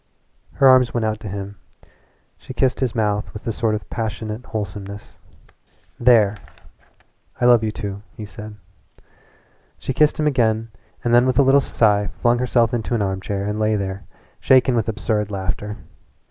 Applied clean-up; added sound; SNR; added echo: none; none; none; none.